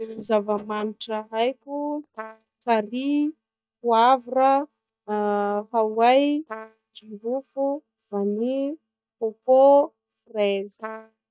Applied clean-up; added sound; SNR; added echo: neural mask model DeepFilterNet 3.